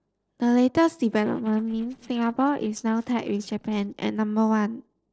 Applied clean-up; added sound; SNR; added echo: neural separator model SepFormer DNS4.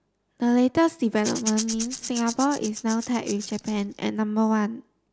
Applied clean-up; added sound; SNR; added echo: none; Rattle / Rattle (instrument); 11 dB; none.